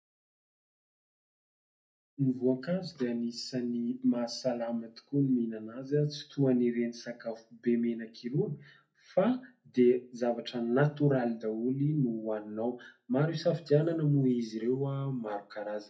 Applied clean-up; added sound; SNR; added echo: none; none; none; reverberation time 0.3 s.